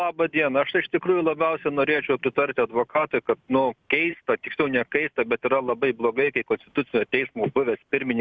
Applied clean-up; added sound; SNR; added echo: none; none; none; none.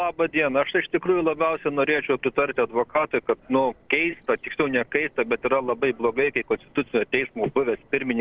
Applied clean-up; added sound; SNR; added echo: neural separator model SepFormer DNS4.